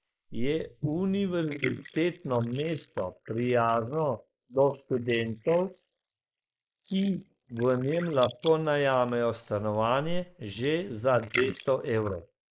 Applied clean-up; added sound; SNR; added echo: neural mask model Resemble Enhance denoiser.